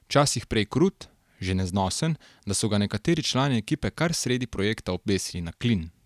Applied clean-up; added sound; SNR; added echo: none; none; none; none.